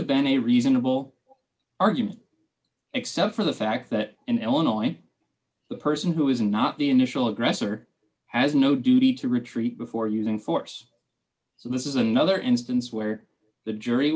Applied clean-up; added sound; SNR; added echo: none; none; none; none.